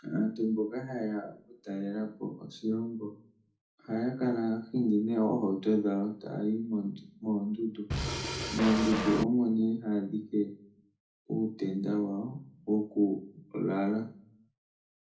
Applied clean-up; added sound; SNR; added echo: none; Drum kit; 2 dB; reverberation time 0.4 s.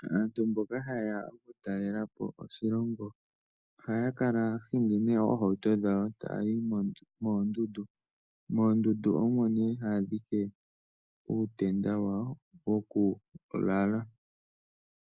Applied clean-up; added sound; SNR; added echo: none; none; none; none.